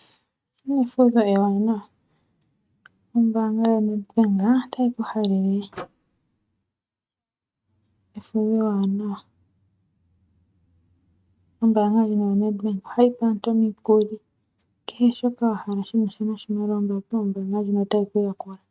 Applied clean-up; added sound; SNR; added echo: neural mask model RNNoise.